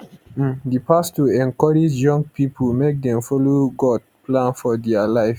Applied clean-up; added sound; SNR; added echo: none; none; none; none.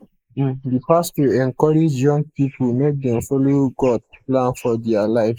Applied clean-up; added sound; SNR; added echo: neural mask model Resemble Enhance denoiser.